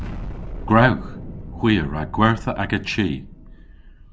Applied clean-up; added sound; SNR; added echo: none; Explosion; 11 dB; none.